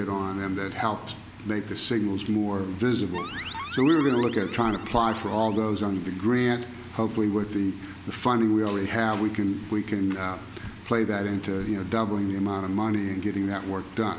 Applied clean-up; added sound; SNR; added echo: none; Alarm; 12 dB; none.